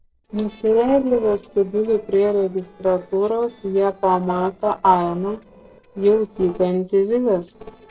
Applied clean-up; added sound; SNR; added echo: neural separator model SepFormer DNS4.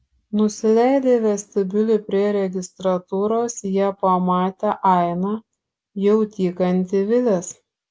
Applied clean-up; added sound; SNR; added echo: none; none; none; none.